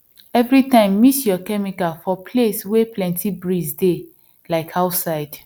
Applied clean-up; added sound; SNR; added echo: none; none; none; none.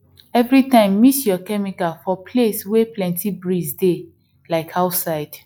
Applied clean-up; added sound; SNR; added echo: classical method log-MMSE.